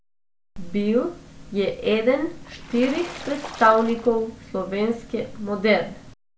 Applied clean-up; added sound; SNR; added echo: none; Water / Splash, splatter; 16 dB; none.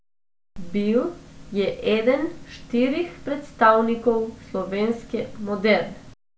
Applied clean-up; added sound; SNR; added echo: none; none; none; none.